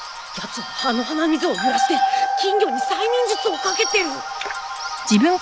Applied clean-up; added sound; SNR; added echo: none; Bird / Bell; 12 dB; none.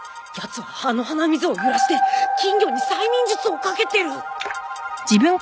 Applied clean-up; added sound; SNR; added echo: none; none; none; none.